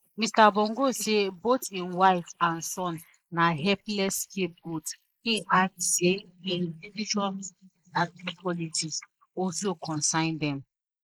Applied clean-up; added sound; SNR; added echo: neural mask model Resemble Enhance denoiser.